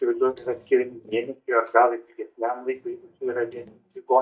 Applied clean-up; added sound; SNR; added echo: neural mask model DeepFilterNet 3.